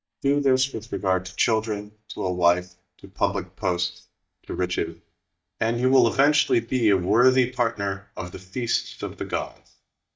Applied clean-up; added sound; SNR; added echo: neural mask model DeepFilterNet 3.